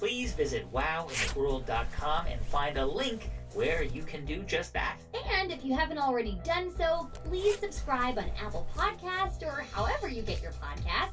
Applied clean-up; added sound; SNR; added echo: none; Zipper (clothing); 7 dB; reverberation time 0.2 s.